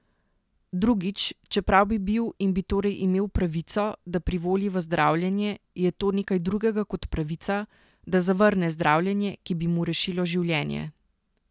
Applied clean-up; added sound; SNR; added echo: none; none; none; none.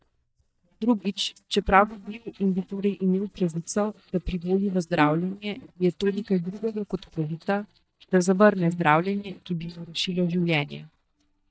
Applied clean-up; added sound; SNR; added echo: neural mask model DeepFilterNet 3.